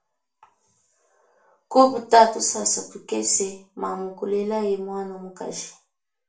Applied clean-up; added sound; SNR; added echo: none; none; none; reverberation time 0.3 s.